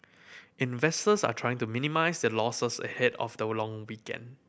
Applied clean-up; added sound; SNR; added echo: none; none; none; none.